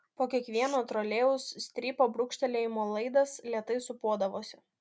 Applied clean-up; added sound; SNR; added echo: none; none; none; none.